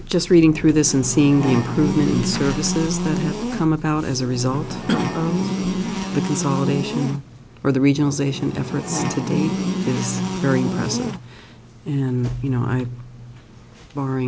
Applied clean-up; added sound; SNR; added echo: none; Buzz; 4 dB; none.